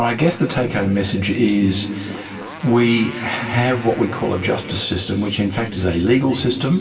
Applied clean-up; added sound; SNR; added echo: none; Motorcycle; 20 dB; reverberation time 2.4 s.